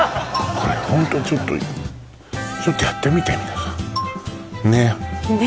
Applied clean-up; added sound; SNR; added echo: none; Marimba, xylophone; 13 dB; none.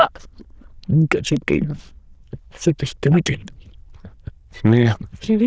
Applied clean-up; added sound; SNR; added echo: neural diffusion model UNIVERSE++.